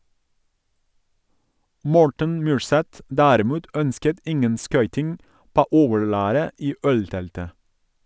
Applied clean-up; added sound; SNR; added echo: none; none; none; none.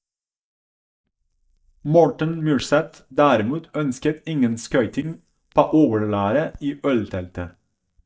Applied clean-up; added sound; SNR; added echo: neural mask model DeepFilterNet 3.